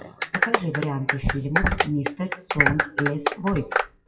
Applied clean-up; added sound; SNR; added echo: classical method WPE with log-MMSE.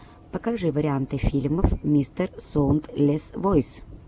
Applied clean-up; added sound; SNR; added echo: none; none; none; none.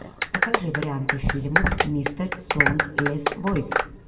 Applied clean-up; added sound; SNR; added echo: none; Clapping; -1 dB; reverberation time 0.7 s.